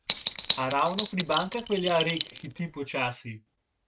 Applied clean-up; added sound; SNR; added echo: neural mask model RNNoise.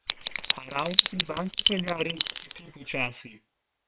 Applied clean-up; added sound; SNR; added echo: neural separator model SepFormer WHAM!.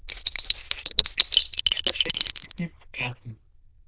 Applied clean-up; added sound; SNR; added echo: neural diffusion model UNIVERSE++.